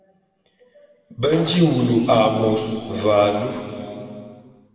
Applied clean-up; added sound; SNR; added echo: none; Gunshot, gunfire; 13 dB; reverberation time 2.7 s.